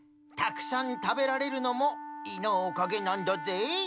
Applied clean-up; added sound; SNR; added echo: none; Wind instrument, woodwind instrument; 10 dB; none.